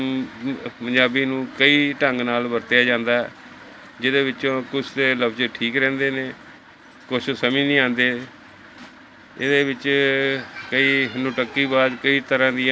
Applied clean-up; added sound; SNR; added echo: none; none; none; none.